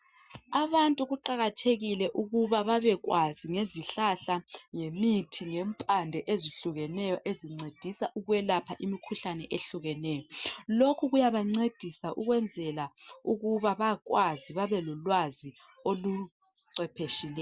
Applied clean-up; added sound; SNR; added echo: none; none; none; none.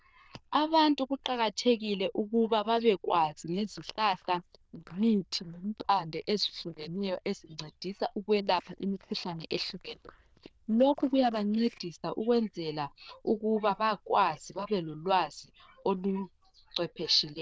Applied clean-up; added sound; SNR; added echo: neural diffusion model UNIVERSE++.